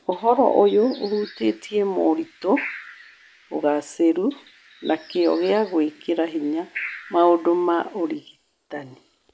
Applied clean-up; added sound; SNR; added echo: none; Bird; 18 dB; none.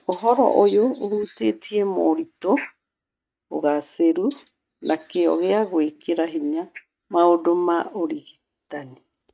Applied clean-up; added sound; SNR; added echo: neural mask model RNNoise.